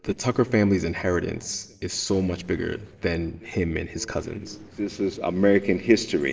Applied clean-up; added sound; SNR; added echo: neural separator model SepFormer DNS4.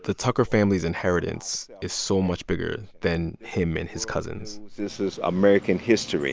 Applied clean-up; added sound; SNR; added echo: none; none; none; none.